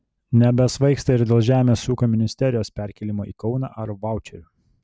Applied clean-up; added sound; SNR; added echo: none; none; none; none.